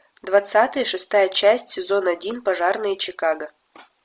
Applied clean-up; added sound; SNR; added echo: none; none; none; none.